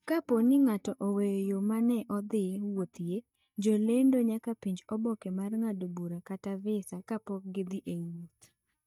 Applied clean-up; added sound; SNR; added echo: neural mask model DeepFilterNet 3.